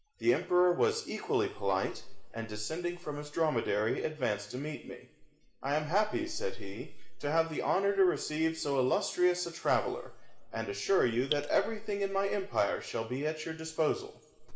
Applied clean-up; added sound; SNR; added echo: none; Drip; 9 dB; reverberation time 2.0 s.